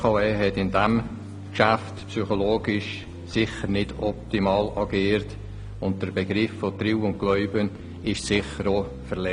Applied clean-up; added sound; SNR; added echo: none; Bass guitar; 13 dB; none.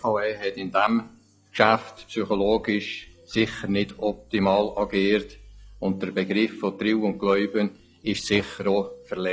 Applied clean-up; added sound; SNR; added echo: classical method log-MMSE.